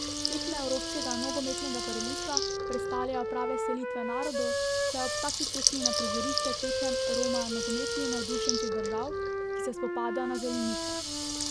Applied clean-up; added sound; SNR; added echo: none; Water tap, faucet / Liquid + Wind instrument, woodwind instrument; -5 dB; none.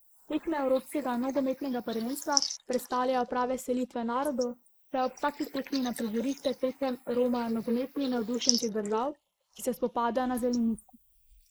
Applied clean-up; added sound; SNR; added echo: neural mask model Resemble Enhance denoiser.